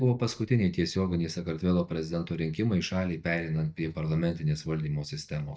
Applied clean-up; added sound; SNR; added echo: neural mask model DeepFilterNet 3.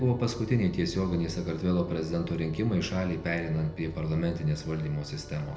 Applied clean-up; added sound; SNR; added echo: none; Organ; 14 dB; reverberation time 0.8 s.